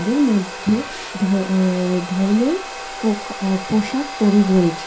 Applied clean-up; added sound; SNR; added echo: none; Domestic sounds, home sounds; 11 dB; reverberation time 0.3 s.